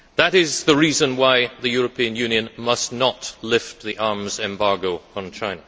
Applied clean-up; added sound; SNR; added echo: none; none; none; none.